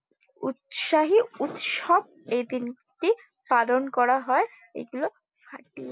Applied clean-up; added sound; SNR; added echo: none; none; none; none.